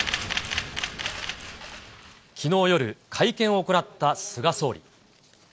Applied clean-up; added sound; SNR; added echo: none; none; none; none.